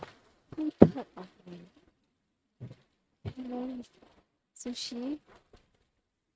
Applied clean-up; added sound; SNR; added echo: neural mask model RNNoise.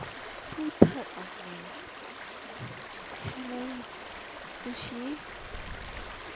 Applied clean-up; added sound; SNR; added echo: none; Stream; 8 dB; none.